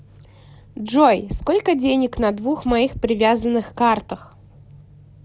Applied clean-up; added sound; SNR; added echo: none; none; none; none.